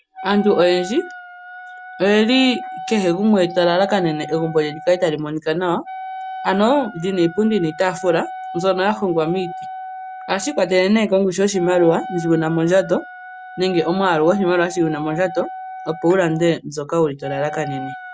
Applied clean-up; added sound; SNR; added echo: none; Wind instrument, woodwind instrument; 13 dB; none.